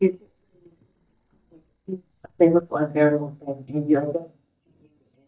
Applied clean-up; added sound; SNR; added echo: neural mask model DeepFilterNet 3.